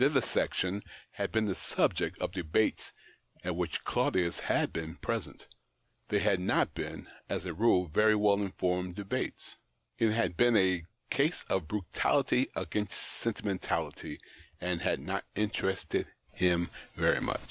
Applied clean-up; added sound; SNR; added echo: none; none; none; none.